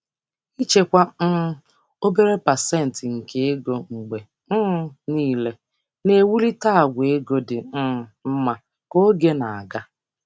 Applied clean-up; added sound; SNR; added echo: none; none; none; none.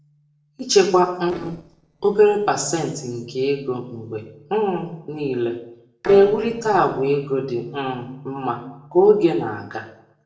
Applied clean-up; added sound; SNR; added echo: neural separator model SepFormer DNS4.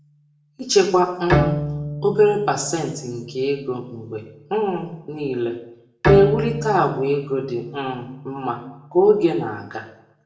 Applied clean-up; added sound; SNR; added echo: none; Bowed string instrument; 6 dB; reverberation time 0.6 s.